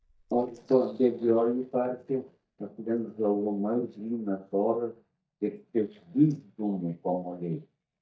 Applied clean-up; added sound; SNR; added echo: neural mask model DeepFilterNet 3.